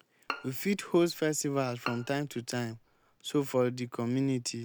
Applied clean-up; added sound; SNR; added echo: none; Bowed string instrument; 14 dB; none.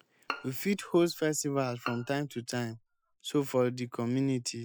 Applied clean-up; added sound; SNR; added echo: classical method Wiener filter.